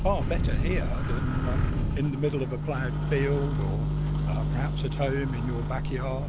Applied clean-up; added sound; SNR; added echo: none; Microwave oven; -4 dB; none.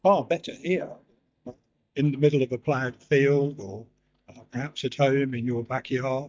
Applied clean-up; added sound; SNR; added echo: neural mask model DeepFilterNet 3.